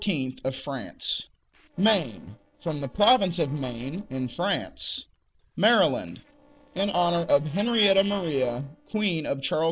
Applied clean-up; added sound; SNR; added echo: neural separator model SepFormer DNS4.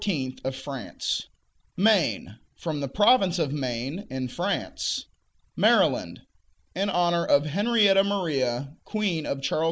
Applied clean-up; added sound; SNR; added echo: none; none; none; none.